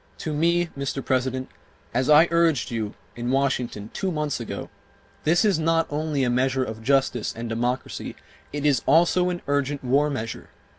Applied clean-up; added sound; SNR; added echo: none; none; none; none.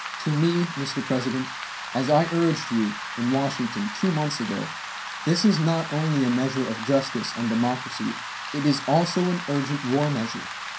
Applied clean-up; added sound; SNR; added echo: none; Rain; 9 dB; reverberation time 0.3 s.